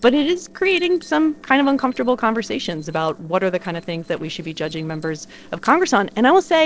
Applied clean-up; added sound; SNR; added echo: neural separator model SepFormer DNS4.